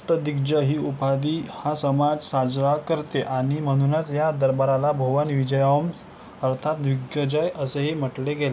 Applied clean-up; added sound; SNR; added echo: none; none; none; none.